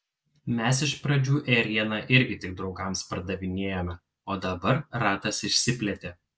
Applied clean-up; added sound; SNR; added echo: none; none; none; none.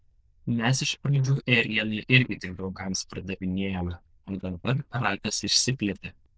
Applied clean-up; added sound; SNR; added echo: neural diffusion model UNIVERSE++.